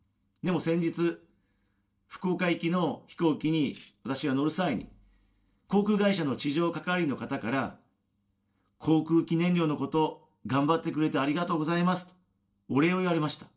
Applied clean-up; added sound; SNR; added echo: neural separator model SepFormer DNS4.